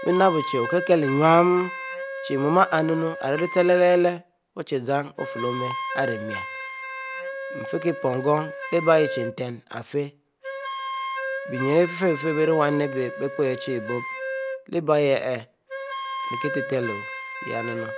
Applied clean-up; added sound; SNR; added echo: none; Wind instrument, woodwind instrument; 8 dB; none.